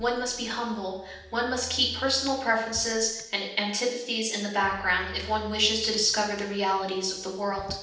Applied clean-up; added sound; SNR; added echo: none; Motor vehicle (road); 19 dB; reverberation time 0.8 s.